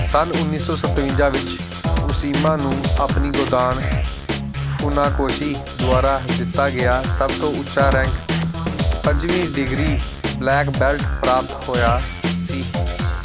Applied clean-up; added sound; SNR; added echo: none; Drum kit; 0 dB; none.